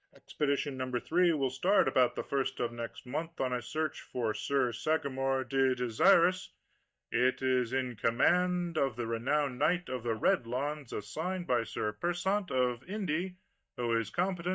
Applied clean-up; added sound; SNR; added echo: neural mask model DeepFilterNet 3.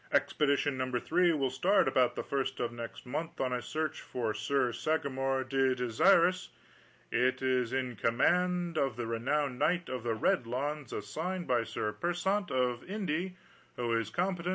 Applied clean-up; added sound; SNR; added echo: none; none; none; none.